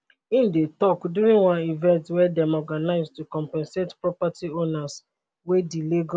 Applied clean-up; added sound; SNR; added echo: none; none; none; none.